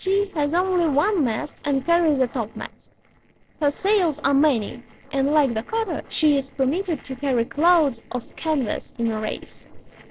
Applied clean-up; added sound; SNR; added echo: neural separator model SepFormer DNS4.